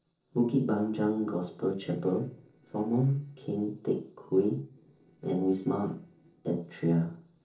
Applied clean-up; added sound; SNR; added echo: neural separator model SepFormer DNS4.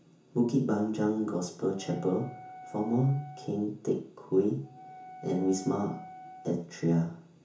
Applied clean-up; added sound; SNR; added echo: none; Wind instrument, woodwind instrument; 18 dB; reverberation time 0.6 s.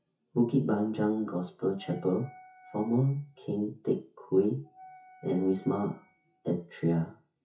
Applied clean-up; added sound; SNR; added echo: classical method WPE with log-MMSE.